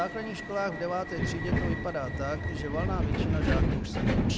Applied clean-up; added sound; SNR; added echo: none; Subway, metro, underground; -5 dB; none.